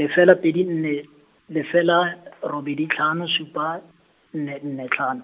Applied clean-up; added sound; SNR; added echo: none; none; none; none.